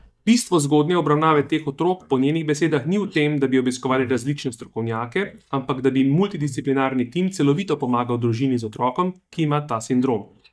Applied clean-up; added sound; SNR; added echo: neural mask model DeepFilterNet 3.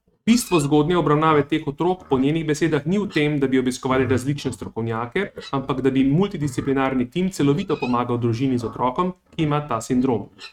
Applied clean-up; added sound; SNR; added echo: neural mask model RNNoise.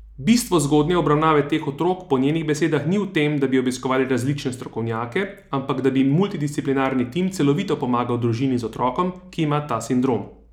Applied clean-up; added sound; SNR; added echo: none; none; none; none.